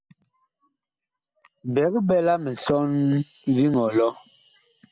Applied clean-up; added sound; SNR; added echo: none; none; none; none.